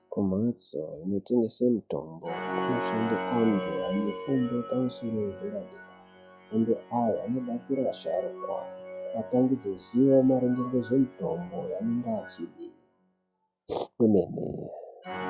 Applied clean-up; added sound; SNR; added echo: classical method log-MMSE.